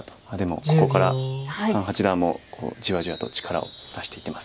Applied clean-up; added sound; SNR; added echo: none; Wind chime; 11 dB; none.